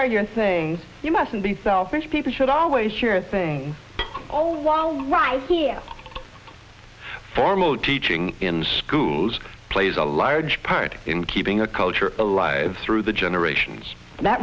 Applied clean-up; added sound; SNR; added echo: none; none; none; none.